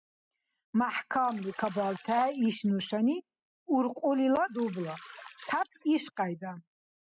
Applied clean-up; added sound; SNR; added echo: classical method spectral subtraction.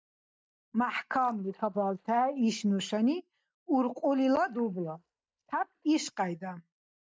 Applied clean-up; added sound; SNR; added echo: neural mask model DeepFilterNet 3.